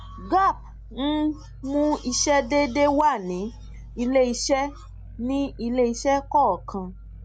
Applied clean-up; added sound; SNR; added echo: none; Growling; 16 dB; none.